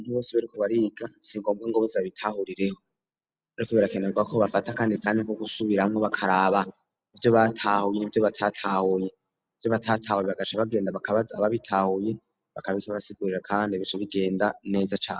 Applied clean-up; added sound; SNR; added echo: none; none; none; none.